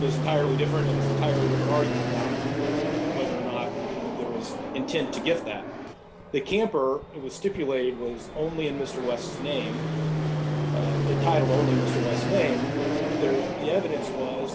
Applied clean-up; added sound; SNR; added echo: none; Fixed-wing aircraft, airplane; -1 dB; none.